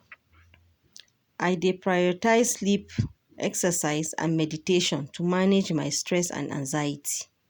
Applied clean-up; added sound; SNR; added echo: none; none; none; none.